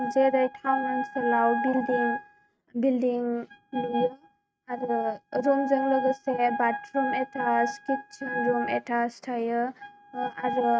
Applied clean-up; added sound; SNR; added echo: neural mask model RNNoise.